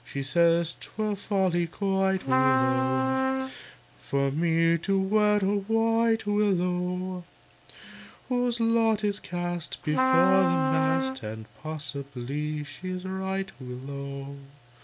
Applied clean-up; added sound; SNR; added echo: none; Trumpet; 0 dB; none.